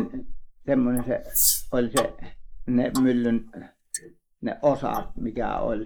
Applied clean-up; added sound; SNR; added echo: neural mask model Resemble Enhance denoiser.